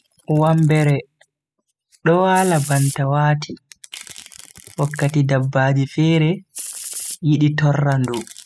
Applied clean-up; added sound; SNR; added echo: classical method spectral subtraction.